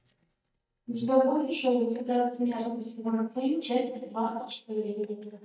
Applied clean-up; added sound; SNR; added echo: neural mask model DeepFilterNet 3.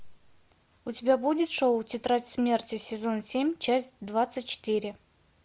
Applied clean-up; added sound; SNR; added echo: none; none; none; none.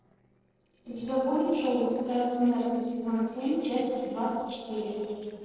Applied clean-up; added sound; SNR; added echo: neural separator model SepFormer DNS4.